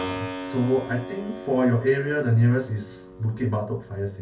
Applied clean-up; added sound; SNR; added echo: none; Keyboard (musical); 12 dB; reverberation time 0.2 s.